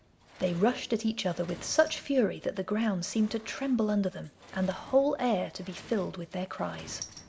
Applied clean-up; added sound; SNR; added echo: none; Sliding door; 20 dB; none.